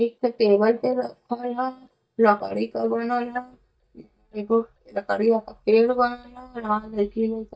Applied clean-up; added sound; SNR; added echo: neural mask model DeepFilterNet 3.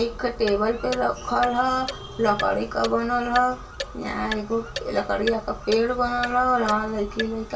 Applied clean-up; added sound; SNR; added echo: none; Clock; 12 dB; reverberation time 0.2 s.